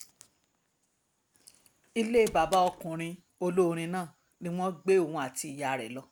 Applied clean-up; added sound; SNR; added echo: none; Door; 14 dB; none.